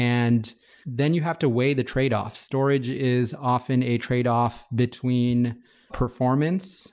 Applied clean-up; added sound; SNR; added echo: none; none; none; none.